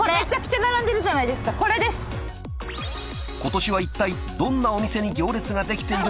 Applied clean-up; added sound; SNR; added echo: none; none; none; none.